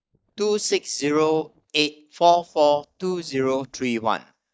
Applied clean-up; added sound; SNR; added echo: neural mask model DeepFilterNet 3.